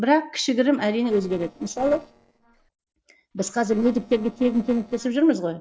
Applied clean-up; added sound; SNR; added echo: neural separator model SepFormer DNS4.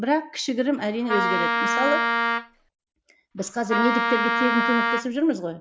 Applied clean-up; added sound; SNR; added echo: none; Wind instrument, woodwind instrument; -2 dB; none.